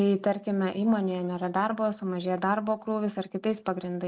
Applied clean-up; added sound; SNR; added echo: neural separator model SepFormer DNS4.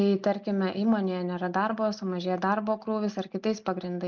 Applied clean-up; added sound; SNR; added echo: neural mask model Resemble Enhance denoiser.